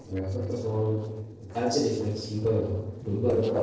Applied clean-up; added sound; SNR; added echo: neural separator model SepFormer DNS4.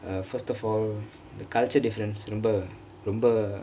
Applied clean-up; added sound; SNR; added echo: none; none; none; none.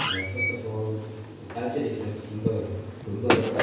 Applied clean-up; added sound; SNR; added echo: none; Squeak / Slam / Wood; 0 dB; reverberation time 1.0 s.